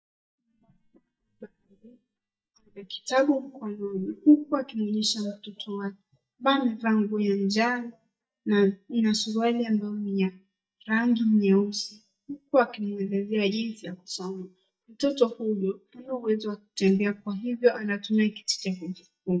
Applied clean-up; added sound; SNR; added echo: neural mask model DeepFilterNet 3.